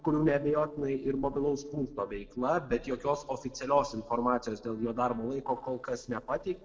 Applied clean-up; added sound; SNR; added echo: neural separator model SepFormer DNS4.